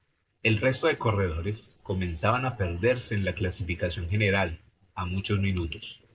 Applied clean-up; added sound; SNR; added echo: neural separator model SepFormer DNS4.